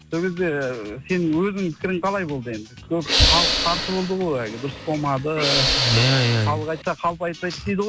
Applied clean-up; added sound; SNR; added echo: none; Hiss / Breathing; -1 dB; none.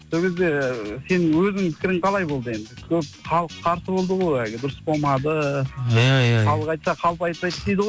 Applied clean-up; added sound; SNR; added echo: none; none; none; none.